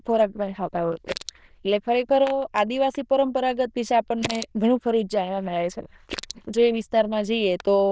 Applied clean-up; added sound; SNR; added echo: neural diffusion model UNIVERSE++.